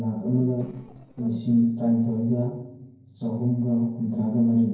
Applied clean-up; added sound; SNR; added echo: neural separator model SepFormer DNS4.